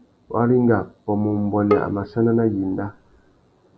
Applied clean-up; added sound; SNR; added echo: none; Bowed string instrument; 7 dB; none.